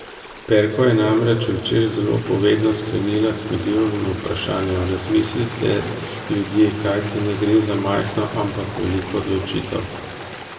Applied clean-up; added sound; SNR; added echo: none; Stream; 13 dB; reverberation time 1.8 s.